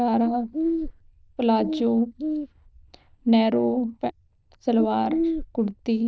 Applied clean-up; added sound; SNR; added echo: neural diffusion model UNIVERSE++.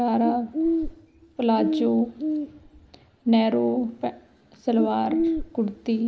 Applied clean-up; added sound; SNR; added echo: none; Bird; 5 dB; none.